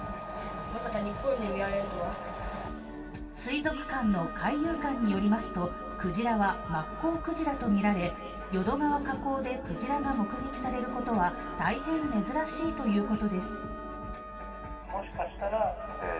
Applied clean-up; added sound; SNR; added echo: none; Wind instrument, woodwind instrument; 12 dB; reverberation time 2.8 s.